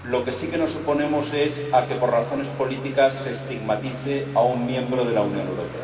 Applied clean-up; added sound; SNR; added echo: none; Accelerating, revving, vroom / Motor vehicle (road); 12 dB; reverberation time 2.4 s.